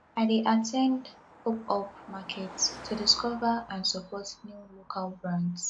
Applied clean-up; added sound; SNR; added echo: none; Car passing by; 19 dB; none.